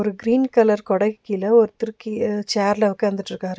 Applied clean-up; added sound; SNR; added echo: none; none; none; none.